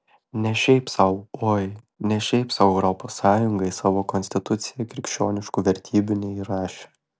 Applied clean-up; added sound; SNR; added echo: none; none; none; none.